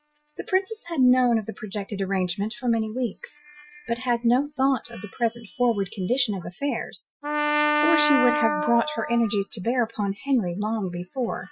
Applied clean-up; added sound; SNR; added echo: classical method Wiener filter.